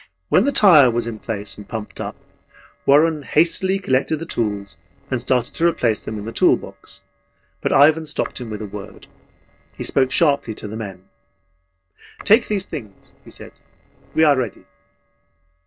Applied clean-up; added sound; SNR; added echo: neural separator model SepFormer DNS4.